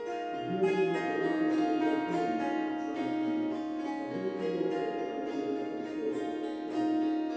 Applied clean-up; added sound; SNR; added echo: none; Harp; -3 dB; reverberation time 2.2 s.